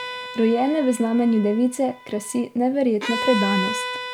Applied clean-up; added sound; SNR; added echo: none; Bowed string instrument; 9 dB; none.